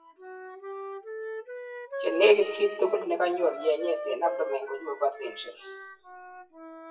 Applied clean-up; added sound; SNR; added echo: classical method WPE with log-MMSE.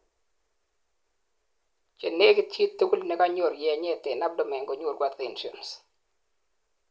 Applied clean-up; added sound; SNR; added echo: none; none; none; none.